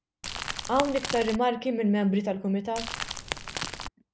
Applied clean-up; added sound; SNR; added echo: none; Crumpling, crinkling / Crackle; 6 dB; none.